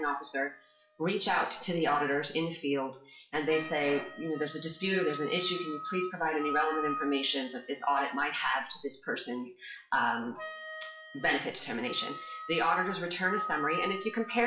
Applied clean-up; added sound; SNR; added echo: classical method WPE with log-MMSE.